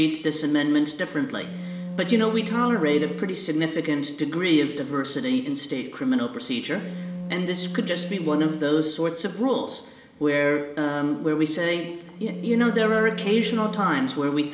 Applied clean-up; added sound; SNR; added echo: none; Wind instrument, woodwind instrument; 11 dB; reverberation time 1.7 s.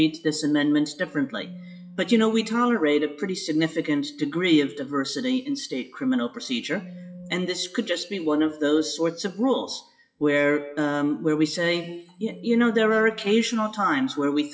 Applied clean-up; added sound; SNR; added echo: classical method WPE with log-MMSE.